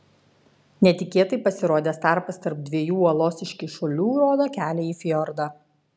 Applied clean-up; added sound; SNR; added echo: none; none; none; none.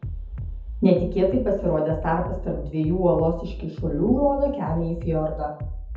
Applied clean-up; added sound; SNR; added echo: none; Bass drum; 8 dB; reverberation time 0.5 s.